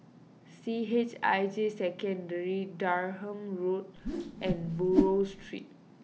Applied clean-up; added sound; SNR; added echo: none; Whoosh, swoosh, swish; 1 dB; none.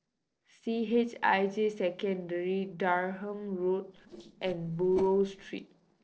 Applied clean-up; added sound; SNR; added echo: neural separator model SepFormer DNS4.